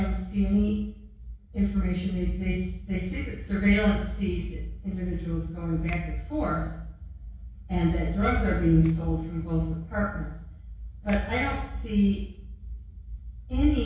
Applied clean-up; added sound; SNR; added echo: neural separator model SepFormer DNS4.